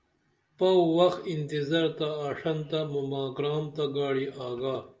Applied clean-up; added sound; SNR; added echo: none; none; none; reverberation time 0.3 s.